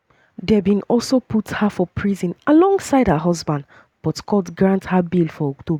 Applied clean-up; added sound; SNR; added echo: none; none; none; none.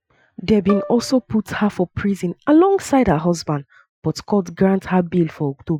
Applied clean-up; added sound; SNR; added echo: classical method Wiener filter.